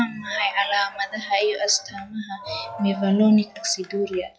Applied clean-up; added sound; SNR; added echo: classical method log-MMSE.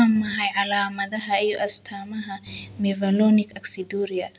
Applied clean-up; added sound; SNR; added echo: none; none; none; none.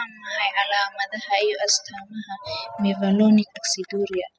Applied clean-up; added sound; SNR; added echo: classical method spectral subtraction.